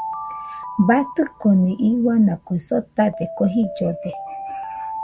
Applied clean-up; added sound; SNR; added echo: none; Alarm; 12 dB; none.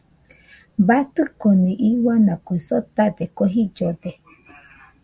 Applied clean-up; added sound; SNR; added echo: none; none; none; none.